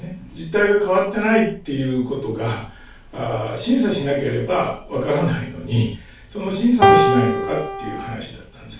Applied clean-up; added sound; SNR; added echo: none; Piano; -4 dB; reverberation time 0.3 s.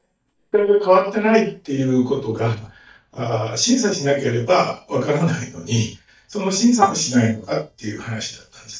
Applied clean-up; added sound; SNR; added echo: neural mask model DeepFilterNet 3.